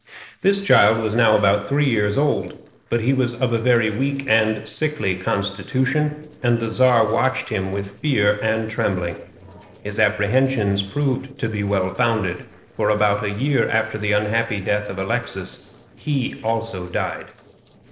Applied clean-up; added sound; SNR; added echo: neural separator model SepFormer DNS4.